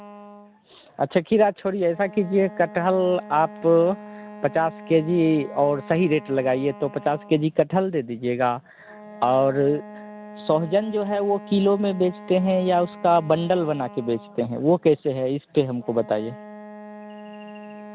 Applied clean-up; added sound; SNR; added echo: none; Wind instrument, woodwind instrument; 19 dB; none.